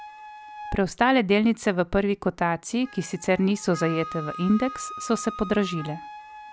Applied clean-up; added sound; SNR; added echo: none; Wind instrument, woodwind instrument; 15 dB; none.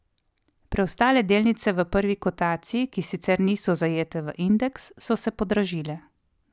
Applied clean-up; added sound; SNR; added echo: none; none; none; none.